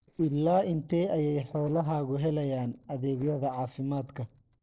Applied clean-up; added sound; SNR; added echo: neural separator model SepFormer DNS4.